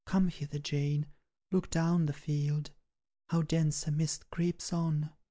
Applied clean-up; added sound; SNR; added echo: none; none; none; none.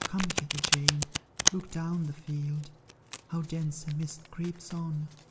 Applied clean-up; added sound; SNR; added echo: none; Domestic sounds, home sounds; 0 dB; reverberation time 0.6 s.